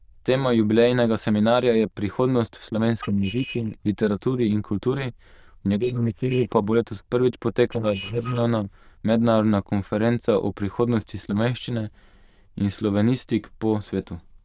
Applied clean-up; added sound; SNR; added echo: neural diffusion model UNIVERSE++.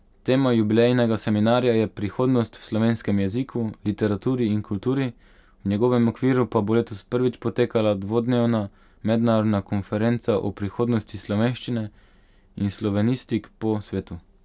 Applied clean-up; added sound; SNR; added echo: none; none; none; none.